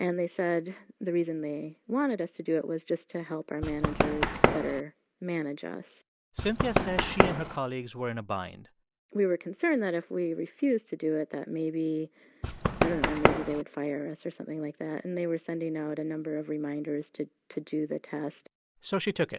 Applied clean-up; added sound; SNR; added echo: none; Run; -5 dB; none.